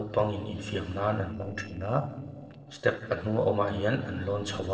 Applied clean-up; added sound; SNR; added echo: neural separator model SepFormer DNS4.